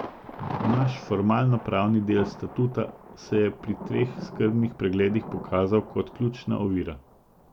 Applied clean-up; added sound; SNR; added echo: none; Thunder; 12 dB; none.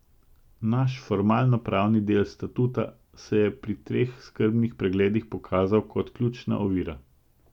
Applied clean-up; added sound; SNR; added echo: none; none; none; none.